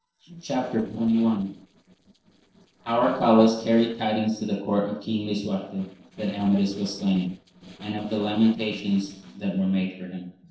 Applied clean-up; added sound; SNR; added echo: neural separator model SepFormer DNS4.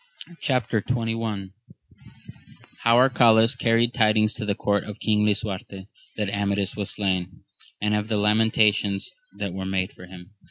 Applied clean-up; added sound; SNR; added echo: none; none; none; none.